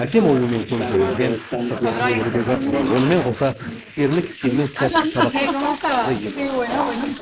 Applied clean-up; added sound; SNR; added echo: neural mask model Resemble Enhance denoiser.